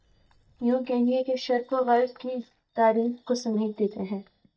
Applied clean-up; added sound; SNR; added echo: neural mask model DeepFilterNet 3.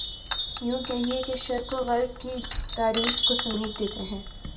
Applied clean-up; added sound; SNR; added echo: none; Chime; -2 dB; reverberation time 0.2 s.